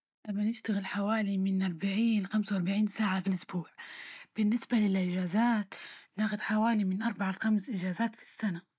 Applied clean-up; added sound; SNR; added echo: none; none; none; none.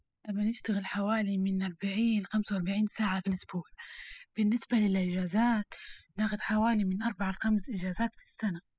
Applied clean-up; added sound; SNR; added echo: classical method spectral subtraction.